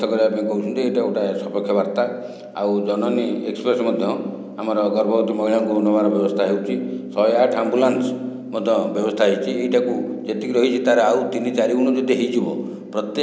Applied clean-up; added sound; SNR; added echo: none; none; none; none.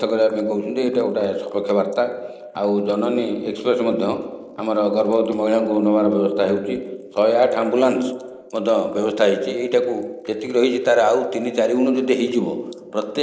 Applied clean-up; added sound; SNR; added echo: neural mask model Resemble Enhance denoiser.